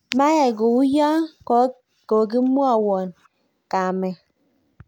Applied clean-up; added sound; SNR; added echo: none; none; none; none.